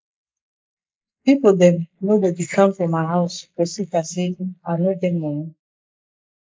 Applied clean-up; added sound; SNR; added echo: neural mask model Resemble Enhance denoiser.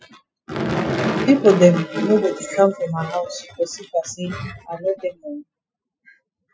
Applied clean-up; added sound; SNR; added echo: classical method Wiener filter.